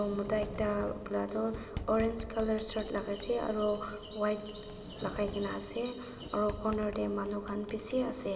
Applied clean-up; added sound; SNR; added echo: none; Sliding door; 14 dB; reverberation time 0.9 s.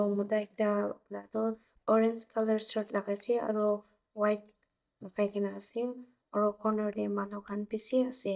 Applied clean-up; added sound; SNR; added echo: neural mask model DeepFilterNet 3.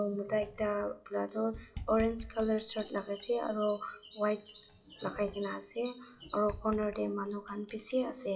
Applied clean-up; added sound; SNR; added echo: classical method WPE with log-MMSE.